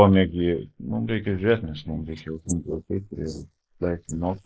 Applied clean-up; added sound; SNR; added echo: neural mask model Resemble Enhance denoiser.